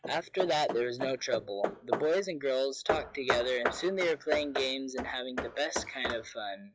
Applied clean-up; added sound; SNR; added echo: classical method log-MMSE.